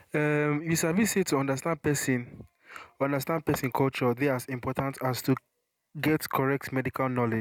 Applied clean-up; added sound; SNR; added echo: none; none; none; none.